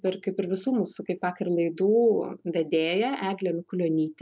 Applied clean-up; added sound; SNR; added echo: none; none; none; none.